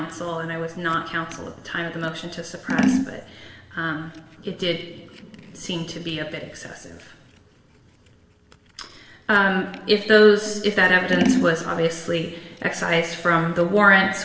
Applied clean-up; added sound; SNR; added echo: none; Scissors; 9 dB; reverberation time 0.9 s.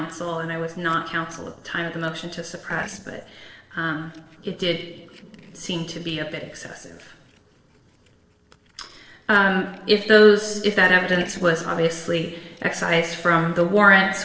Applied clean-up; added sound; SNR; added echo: neural separator model SepFormer DNS4.